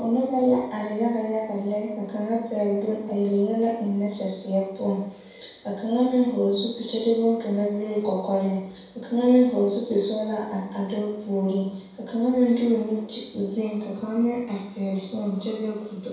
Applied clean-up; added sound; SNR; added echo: none; none; none; reverberation time 0.7 s.